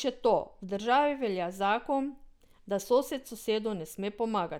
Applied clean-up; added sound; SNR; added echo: none; none; none; none.